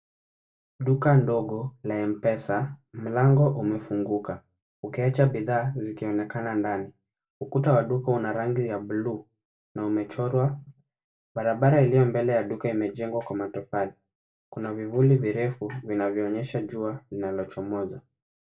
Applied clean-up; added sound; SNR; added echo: none; none; none; reverberation time 0.1 s.